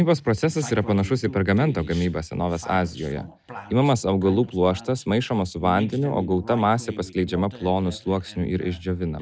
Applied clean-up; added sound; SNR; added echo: none; none; none; none.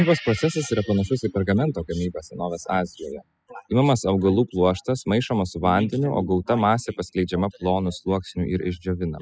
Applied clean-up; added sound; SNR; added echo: classical method spectral subtraction.